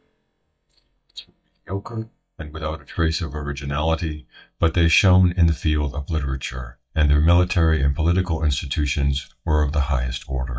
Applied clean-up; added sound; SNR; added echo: neural mask model DeepFilterNet 3.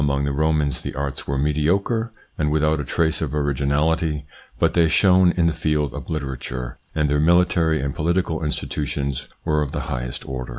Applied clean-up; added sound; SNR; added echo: none; none; none; none.